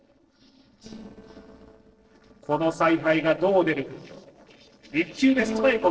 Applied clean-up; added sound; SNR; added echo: neural separator model SepFormer DNS4.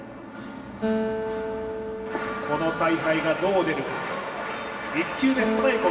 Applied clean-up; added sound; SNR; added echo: none; Acoustic guitar; 5 dB; reverberation time 2.4 s.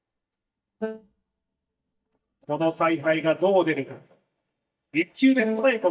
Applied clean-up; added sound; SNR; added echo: neural mask model DeepFilterNet 3.